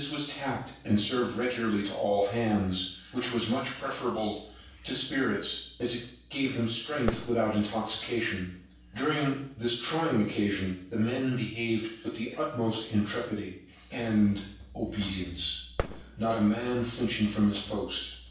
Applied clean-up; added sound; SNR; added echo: none; Fireworks; 12 dB; reverberation time 0.7 s.